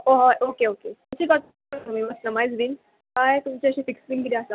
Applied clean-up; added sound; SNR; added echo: none; none; none; none.